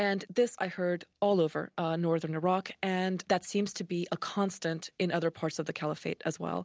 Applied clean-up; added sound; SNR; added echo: none; none; none; none.